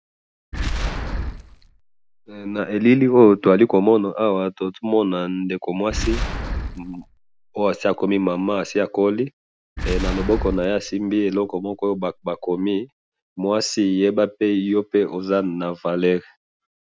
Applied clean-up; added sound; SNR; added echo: none; Boom; 8 dB; none.